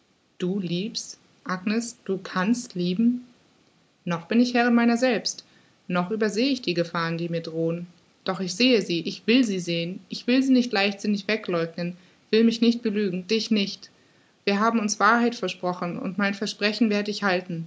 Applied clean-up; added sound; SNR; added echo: none; none; none; none.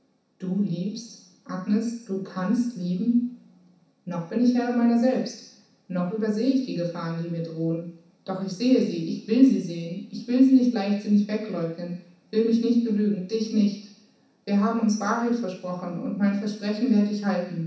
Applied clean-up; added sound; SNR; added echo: none; none; none; reverberation time 0.7 s.